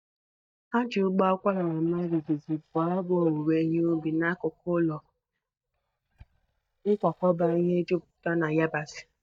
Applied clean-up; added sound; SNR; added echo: neural mask model DeepFilterNet 3.